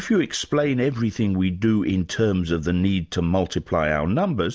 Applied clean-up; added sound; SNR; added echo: none; none; none; none.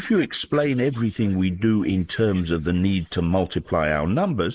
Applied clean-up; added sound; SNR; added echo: neural mask model Resemble Enhance denoiser.